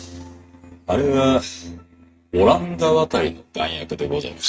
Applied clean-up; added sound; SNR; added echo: neural mask model RNNoise.